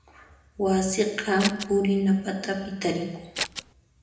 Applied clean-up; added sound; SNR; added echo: none; Scissors; 6 dB; reverberation time 0.9 s.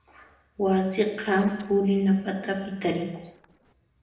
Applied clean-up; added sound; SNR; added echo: neural separator model SepFormer DNS4.